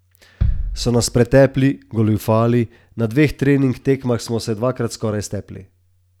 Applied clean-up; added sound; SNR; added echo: none; Bass drum; 9 dB; none.